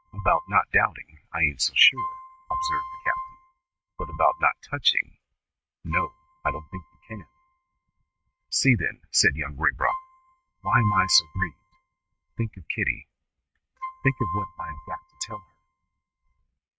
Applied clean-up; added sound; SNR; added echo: neural mask model RNNoise.